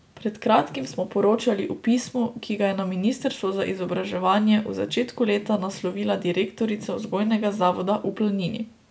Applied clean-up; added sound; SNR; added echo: none; none; none; none.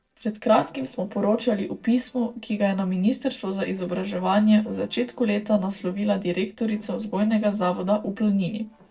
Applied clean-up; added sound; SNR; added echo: neural separator model SepFormer DNS4.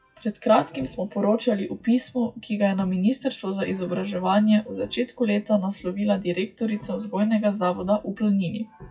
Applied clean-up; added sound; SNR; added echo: classical method WPE with log-MMSE.